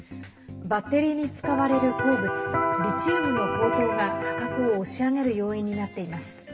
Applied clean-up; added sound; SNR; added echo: none; Electric guitar; 0 dB; reverberation time 2.8 s.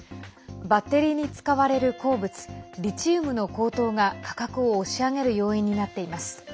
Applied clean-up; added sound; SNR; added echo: none; none; none; none.